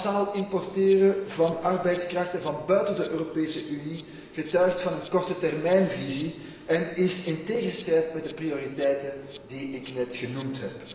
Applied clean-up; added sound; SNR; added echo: none; Insect; 20 dB; reverberation time 0.9 s.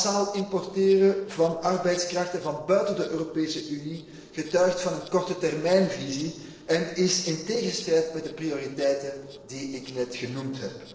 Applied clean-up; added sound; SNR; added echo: neural separator model SepFormer DNS4.